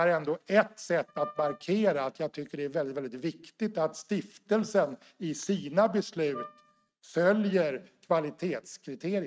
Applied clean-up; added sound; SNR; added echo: neural mask model RNNoise.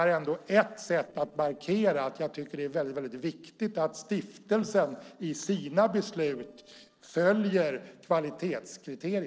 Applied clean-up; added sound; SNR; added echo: neural separator model SepFormer DNS4.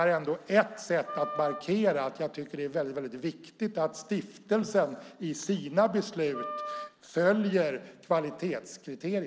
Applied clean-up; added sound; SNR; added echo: none; Wind instrument, woodwind instrument; 11 dB; none.